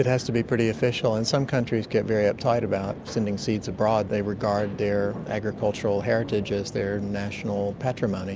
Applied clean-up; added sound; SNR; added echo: none; none; none; none.